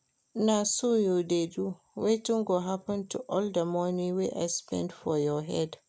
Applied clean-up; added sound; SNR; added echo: none; none; none; none.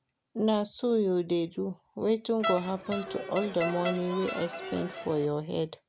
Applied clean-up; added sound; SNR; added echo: none; Crowd; 6 dB; none.